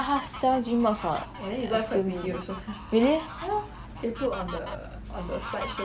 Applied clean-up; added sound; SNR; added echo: none; Fowl; 13 dB; none.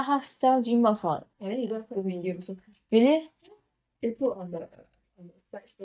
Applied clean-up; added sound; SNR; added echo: neural mask model DeepFilterNet 3.